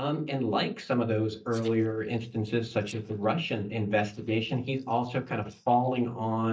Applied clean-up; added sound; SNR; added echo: neural mask model DeepFilterNet 3.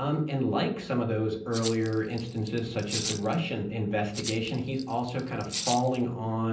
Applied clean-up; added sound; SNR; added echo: none; Rattle (instrument); 10 dB; reverberation time 0.6 s.